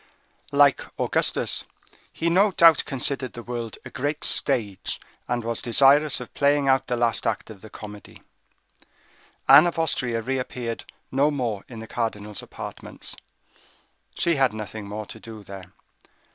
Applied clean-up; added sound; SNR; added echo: none; none; none; none.